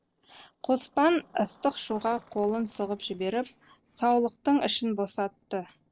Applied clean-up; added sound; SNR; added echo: neural separator model SepFormer DNS4.